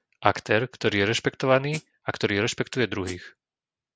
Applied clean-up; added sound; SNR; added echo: none; Hi-hat; 16 dB; none.